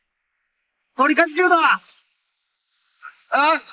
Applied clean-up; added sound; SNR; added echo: neural mask model Resemble Enhance denoiser.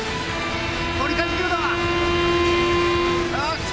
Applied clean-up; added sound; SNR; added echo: none; Bowed string instrument; -1 dB; none.